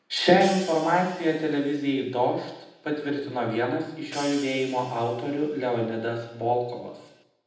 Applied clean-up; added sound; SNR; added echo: none; Hi-hat; 20 dB; reverberation time 0.8 s.